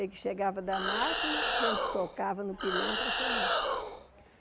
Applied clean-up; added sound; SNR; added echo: none; Animal; -3 dB; none.